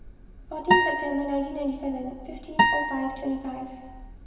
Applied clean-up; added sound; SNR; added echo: none; Acoustic guitar; -4 dB; reverberation time 1.3 s.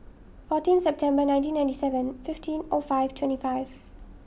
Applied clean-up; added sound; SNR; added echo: none; none; none; none.